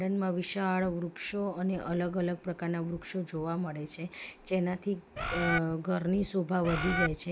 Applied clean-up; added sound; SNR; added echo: none; Bird; 0 dB; none.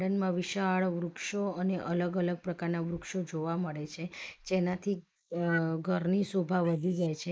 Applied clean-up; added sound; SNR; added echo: neural mask model Resemble Enhance denoiser.